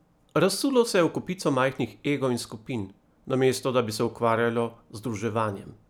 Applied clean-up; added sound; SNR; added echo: none; none; none; none.